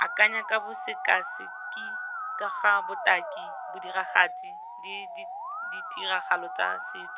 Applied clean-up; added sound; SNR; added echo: none; Musical instrument; 7 dB; none.